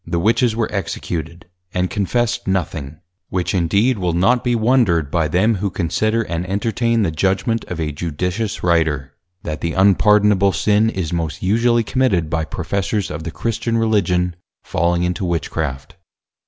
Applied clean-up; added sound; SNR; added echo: none; none; none; none.